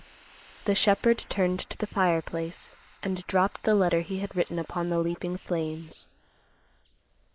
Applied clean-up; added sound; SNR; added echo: neural mask model Resemble Enhance denoiser.